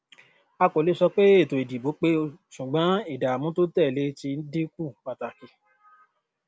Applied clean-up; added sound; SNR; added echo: none; none; none; none.